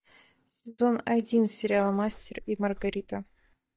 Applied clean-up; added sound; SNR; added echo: neural mask model DeepFilterNet 3.